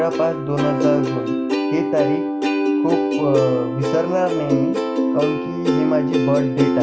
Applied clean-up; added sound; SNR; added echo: none; Plucked string instrument; -2 dB; none.